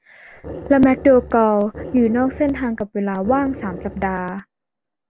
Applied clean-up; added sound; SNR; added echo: none; Growling; 15 dB; none.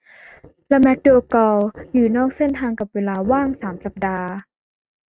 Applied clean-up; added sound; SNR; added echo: neural mask model RNNoise.